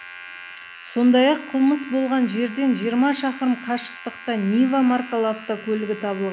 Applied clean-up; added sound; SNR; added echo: none; Domestic sounds, home sounds; 17 dB; none.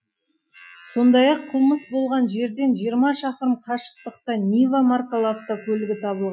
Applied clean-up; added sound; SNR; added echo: classical method Wiener filter.